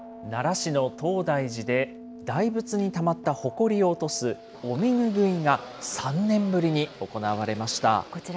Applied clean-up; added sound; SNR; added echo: none; none; none; none.